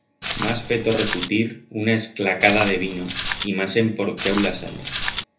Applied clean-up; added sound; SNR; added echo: none; Walk, footsteps; 6 dB; reverberation time 0.3 s.